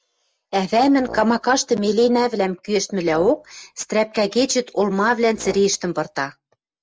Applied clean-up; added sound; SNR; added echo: none; Brass instrument; 19 dB; none.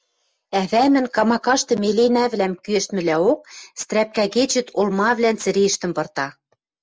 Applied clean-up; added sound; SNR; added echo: none; none; none; none.